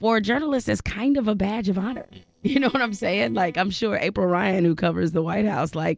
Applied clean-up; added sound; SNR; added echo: neural separator model SepFormer DNS4.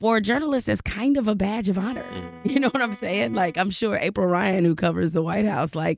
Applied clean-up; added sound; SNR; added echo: neural mask model RNNoise.